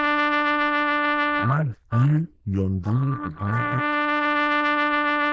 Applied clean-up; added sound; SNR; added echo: neural diffusion model UNIVERSE++.